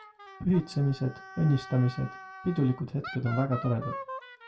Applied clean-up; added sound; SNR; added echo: none; Wind instrument, woodwind instrument; 13 dB; reverberation time 0.2 s.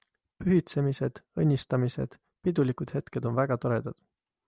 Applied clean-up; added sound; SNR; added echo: none; none; none; none.